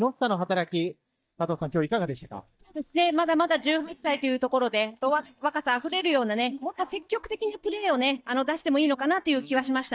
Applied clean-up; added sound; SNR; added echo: neural mask model DeepFilterNet 3.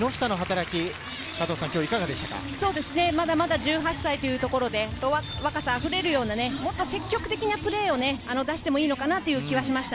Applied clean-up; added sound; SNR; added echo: none; none; none; none.